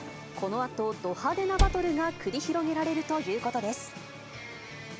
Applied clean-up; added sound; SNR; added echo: none; Cupboard open or close; -2 dB; none.